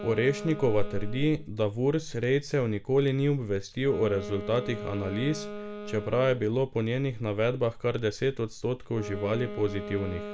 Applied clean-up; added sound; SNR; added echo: none; Wind instrument, woodwind instrument; 13 dB; none.